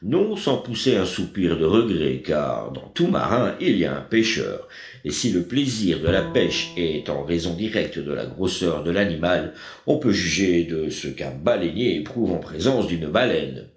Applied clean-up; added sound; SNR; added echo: none; Bowed string instrument; 13 dB; reverberation time 0.4 s.